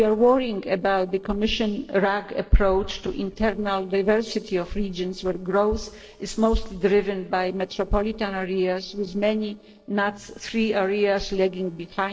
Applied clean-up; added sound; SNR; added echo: neural separator model SepFormer DNS4.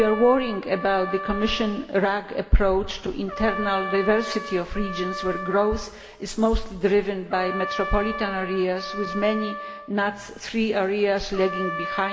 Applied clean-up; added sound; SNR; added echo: none; Trumpet; 10 dB; reverberation time 1.3 s.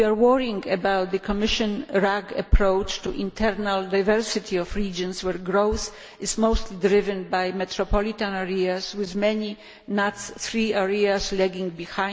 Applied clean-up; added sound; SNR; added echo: none; none; none; none.